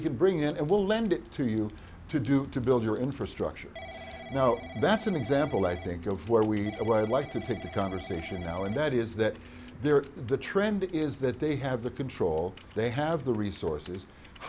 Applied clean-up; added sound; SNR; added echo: none; Gull, seagull + Telephone / Typing; 17 dB; none.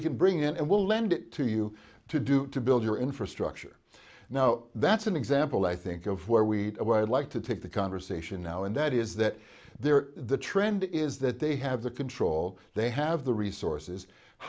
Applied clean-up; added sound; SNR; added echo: none; none; none; none.